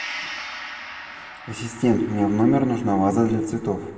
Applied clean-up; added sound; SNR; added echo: none; Gong; 14 dB; reverberation time 1.2 s.